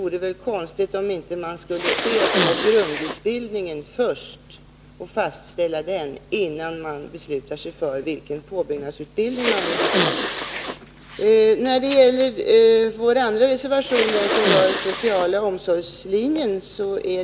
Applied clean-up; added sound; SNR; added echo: none; Respiratory sounds; 4 dB; none.